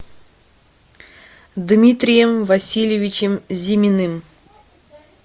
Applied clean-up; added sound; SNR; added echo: none; none; none; none.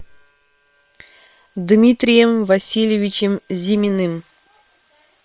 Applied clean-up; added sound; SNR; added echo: neural separator model SepFormer WHAM!.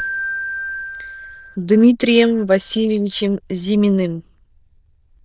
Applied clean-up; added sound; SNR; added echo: neural diffusion model UNIVERSE++.